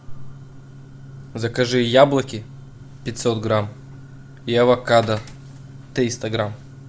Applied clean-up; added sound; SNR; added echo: none; none; none; none.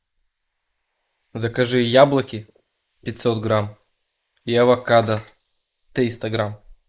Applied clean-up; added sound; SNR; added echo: neural mask model Resemble Enhance denoiser.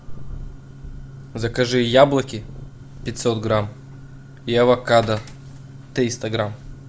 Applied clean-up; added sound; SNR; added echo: none; Purr; 19 dB; none.